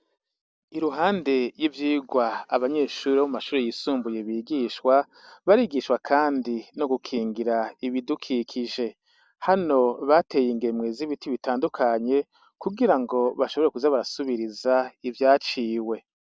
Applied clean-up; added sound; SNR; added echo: none; none; none; none.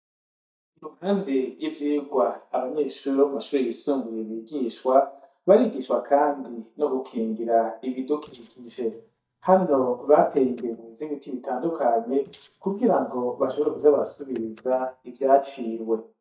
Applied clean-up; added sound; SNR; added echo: neural mask model DeepFilterNet 3.